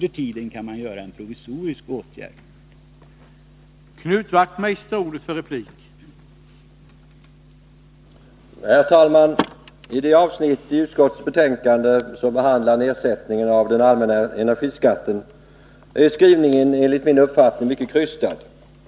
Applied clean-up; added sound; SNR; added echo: none; none; none; none.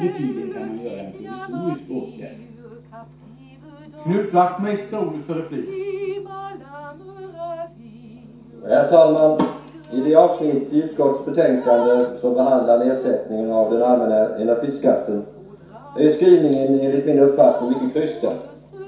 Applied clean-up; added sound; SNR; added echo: none; Drip; 17 dB; reverberation time 0.6 s.